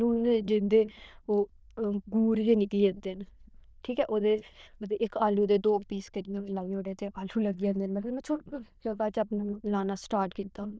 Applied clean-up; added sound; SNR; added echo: neural diffusion model UNIVERSE++.